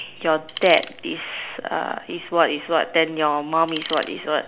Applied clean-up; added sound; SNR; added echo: none; Tools; 11 dB; none.